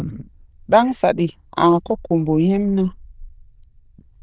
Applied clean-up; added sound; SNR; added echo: neural diffusion model UNIVERSE++.